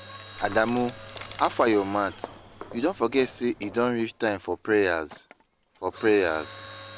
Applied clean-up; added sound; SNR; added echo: none; Mechanisms + Walk, footsteps; 17 dB; none.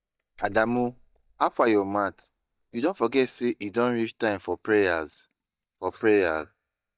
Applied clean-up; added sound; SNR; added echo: neural mask model DeepFilterNet 3.